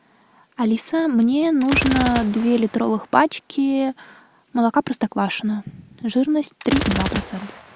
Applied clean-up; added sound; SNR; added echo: none; Gunshot, gunfire; 10 dB; none.